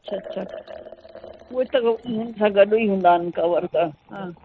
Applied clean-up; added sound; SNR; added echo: none; Liquid; 20 dB; none.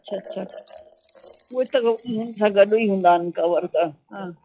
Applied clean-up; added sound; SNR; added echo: classical method log-MMSE.